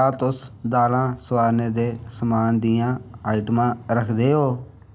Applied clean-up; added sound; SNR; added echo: none; none; none; none.